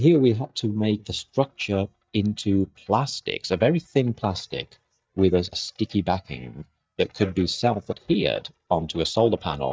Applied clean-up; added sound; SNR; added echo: neural mask model DeepFilterNet 3.